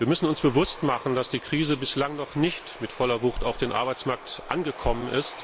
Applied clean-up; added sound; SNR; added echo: none; Aircraft; 17 dB; none.